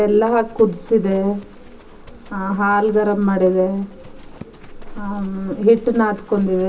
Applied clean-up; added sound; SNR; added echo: none; Livestock, farm animals, working animals; 18 dB; reverberation time 0.2 s.